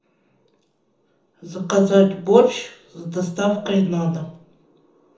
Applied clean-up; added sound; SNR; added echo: none; none; none; reverberation time 0.6 s.